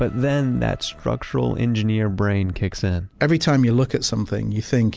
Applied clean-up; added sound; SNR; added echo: none; none; none; none.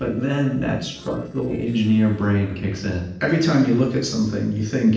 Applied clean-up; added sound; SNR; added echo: neural separator model SepFormer DNS4.